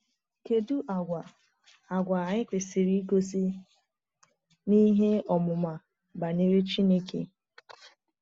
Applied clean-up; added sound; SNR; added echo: none; none; none; none.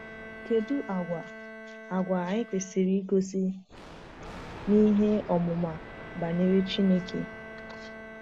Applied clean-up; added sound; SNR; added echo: none; Bowed string instrument + Thunder; 14 dB; none.